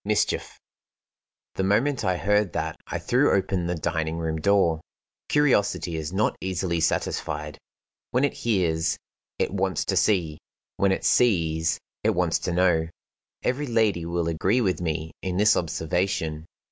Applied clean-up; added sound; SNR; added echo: none; none; none; none.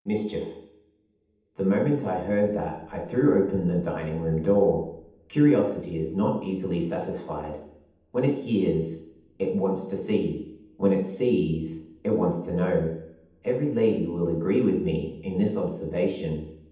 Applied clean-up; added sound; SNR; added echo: none; none; none; reverberation time 0.8 s.